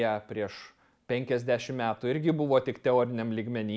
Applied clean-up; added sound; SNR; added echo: none; none; none; none.